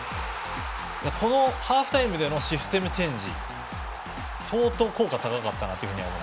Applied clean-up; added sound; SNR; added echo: none; none; none; none.